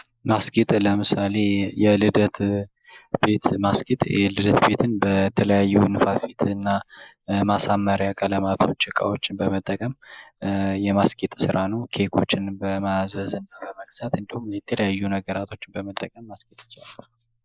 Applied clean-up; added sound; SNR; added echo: neural mask model Resemble Enhance denoiser.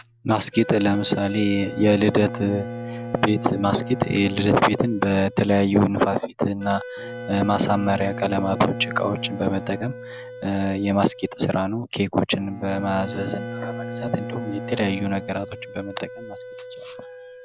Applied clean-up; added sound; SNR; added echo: none; Wind instrument, woodwind instrument + Bowed string instrument; 11 dB; none.